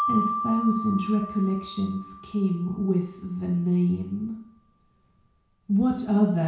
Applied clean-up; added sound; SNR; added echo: none; Marimba, xylophone; 9 dB; reverberation time 0.6 s.